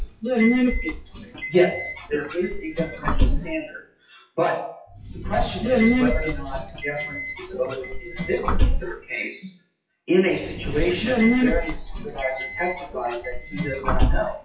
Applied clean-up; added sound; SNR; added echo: classical method WPE with log-MMSE.